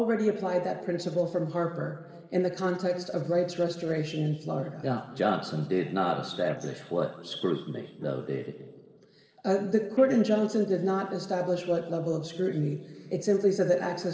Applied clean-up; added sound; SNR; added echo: neural separator model SepFormer DNS4.